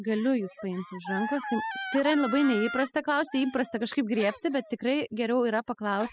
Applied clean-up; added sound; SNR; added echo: classical method spectral subtraction.